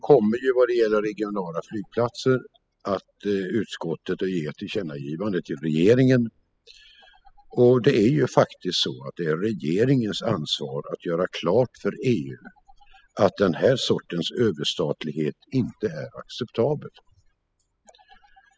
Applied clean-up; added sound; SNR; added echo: classical method spectral subtraction.